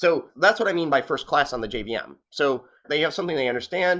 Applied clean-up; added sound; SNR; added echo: none; none; none; none.